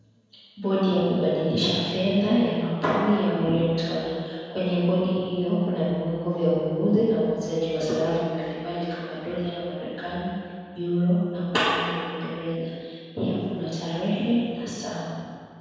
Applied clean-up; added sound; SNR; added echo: none; none; none; reverberation time 1.9 s.